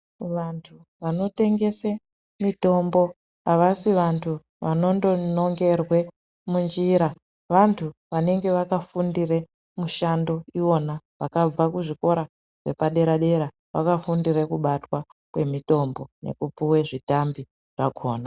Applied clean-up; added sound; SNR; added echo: none; none; none; none.